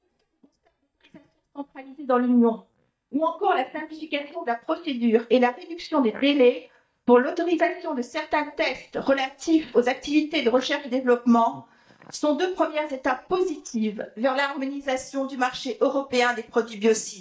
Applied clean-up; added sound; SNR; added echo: neural mask model DeepFilterNet 3.